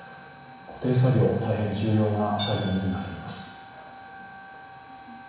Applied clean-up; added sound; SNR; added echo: none; Hi-hat; 18 dB; reverberation time 1.1 s.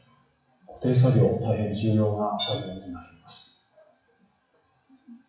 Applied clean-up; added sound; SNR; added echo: classical method WPE with log-MMSE.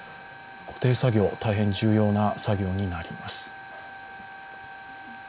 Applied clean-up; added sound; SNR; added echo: none; none; none; none.